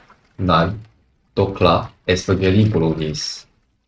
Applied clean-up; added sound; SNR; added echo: neural mask model RNNoise.